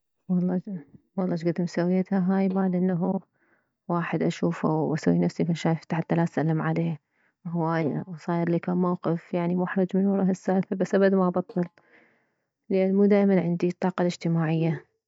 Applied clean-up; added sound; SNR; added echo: neural mask model DeepFilterNet 3.